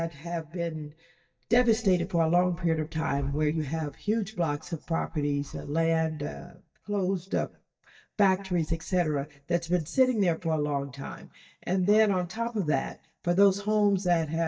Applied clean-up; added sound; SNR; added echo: neural mask model DeepFilterNet 3.